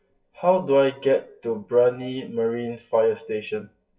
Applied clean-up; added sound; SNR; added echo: classical method WPE with log-MMSE.